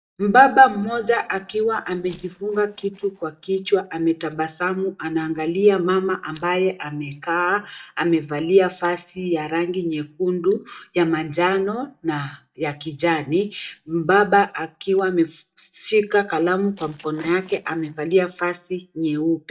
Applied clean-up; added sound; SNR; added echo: neural mask model DeepFilterNet 3.